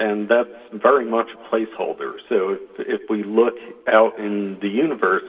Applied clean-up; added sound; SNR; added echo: none; none; none; reverberation time 1.7 s.